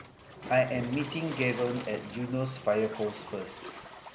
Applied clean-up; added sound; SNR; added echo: none; Waves, surf; 12 dB; none.